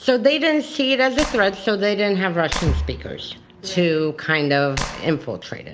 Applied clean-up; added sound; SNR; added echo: none; Clapping; 11 dB; none.